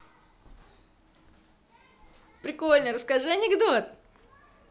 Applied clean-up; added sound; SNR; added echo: none; none; none; none.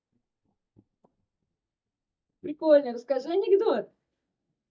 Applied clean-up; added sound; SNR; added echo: neural mask model DeepFilterNet 3.